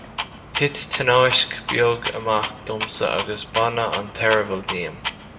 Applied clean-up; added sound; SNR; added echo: none; Clock; 9 dB; reverberation time 0.6 s.